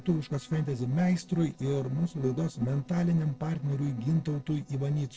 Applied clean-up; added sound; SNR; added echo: neural separator model SepFormer DNS4.